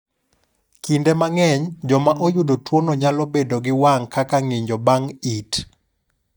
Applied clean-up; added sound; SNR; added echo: neural mask model DeepFilterNet 3.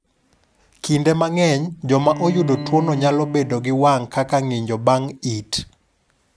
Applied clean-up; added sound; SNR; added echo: none; Bowed string instrument; 11 dB; none.